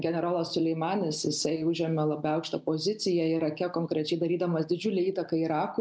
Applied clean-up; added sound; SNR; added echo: none; none; none; none.